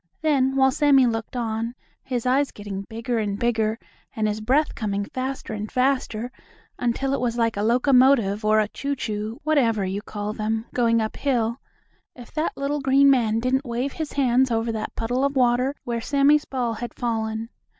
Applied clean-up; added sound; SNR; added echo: none; none; none; none.